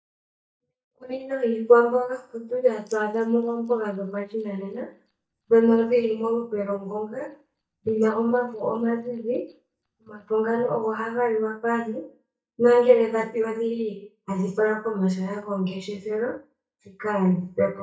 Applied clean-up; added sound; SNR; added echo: neural mask model DeepFilterNet 3.